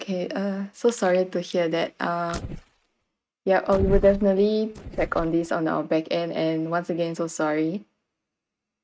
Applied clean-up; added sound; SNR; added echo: neural mask model RNNoise.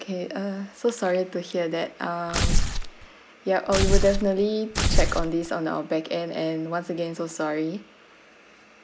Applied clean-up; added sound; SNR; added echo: none; Tearing; -5 dB; none.